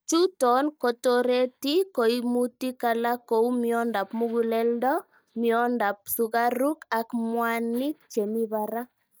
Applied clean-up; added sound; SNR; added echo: neural mask model DeepFilterNet 3.